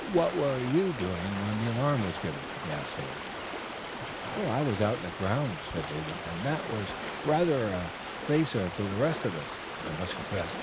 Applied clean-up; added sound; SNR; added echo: none; Stream; 7 dB; none.